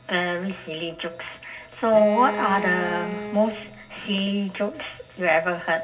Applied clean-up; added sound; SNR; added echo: none; Bowed string instrument; 9 dB; reverberation time 0.4 s.